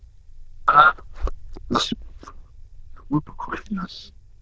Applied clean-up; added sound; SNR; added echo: neural diffusion model UNIVERSE++.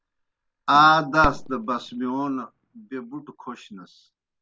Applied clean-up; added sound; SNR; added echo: none; Fireworks; 14 dB; none.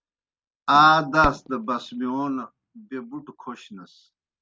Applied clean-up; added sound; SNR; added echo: neural mask model RNNoise.